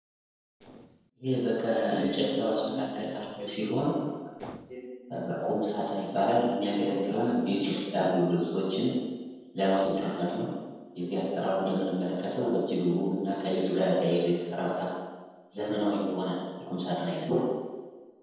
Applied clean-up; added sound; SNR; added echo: neural separator model SepFormer DNS4.